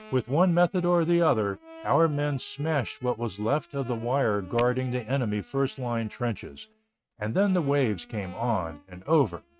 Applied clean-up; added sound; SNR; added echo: neural mask model RNNoise.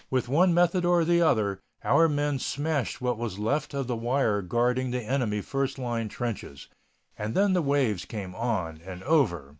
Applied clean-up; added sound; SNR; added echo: none; none; none; none.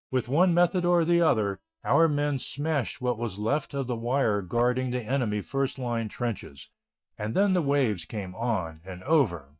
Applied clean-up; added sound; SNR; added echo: neural mask model DeepFilterNet 3.